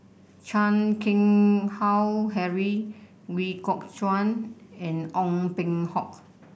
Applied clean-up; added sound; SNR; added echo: none; none; none; none.